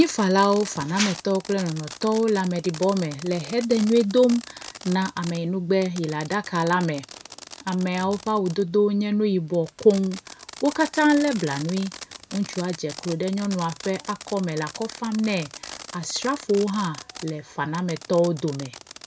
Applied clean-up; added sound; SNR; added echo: none; Fireworks; 17 dB; none.